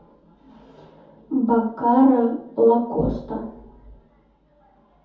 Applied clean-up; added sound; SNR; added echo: none; none; none; reverberation time 0.6 s.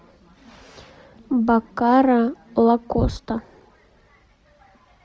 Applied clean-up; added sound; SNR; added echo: none; none; none; none.